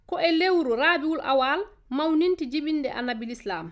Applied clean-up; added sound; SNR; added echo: none; none; none; none.